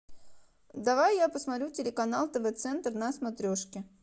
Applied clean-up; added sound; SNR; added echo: none; none; none; none.